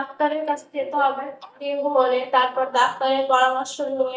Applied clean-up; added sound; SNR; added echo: neural mask model DeepFilterNet 3.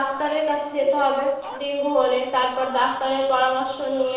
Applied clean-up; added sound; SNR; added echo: neural separator model SepFormer DNS4.